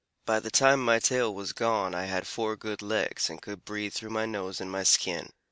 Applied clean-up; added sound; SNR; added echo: none; none; none; none.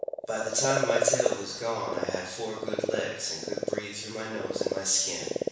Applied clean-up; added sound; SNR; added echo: none; Frog; 1 dB; reverberation time 1.1 s.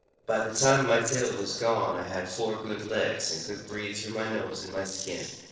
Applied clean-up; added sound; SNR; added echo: neural separator model SepFormer DNS4.